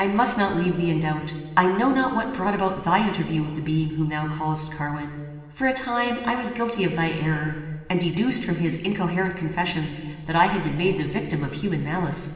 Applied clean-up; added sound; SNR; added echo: none; none; none; reverberation time 1.6 s.